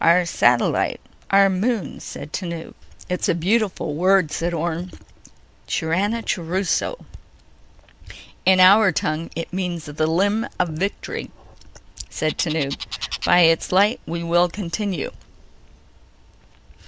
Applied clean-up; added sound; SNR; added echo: none; Bird; 13 dB; none.